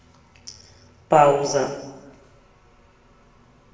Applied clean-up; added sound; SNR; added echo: none; none; none; reverberation time 1.0 s.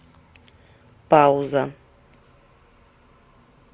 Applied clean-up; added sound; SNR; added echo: none; none; none; none.